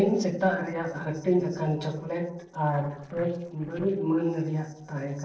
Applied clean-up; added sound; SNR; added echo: neural separator model SepFormer DNS4.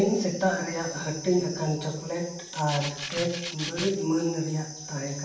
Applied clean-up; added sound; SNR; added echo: none; Rattle (instrument); 8 dB; reverberation time 0.6 s.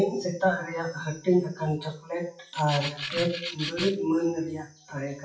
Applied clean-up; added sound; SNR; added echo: classical method WPE with log-MMSE.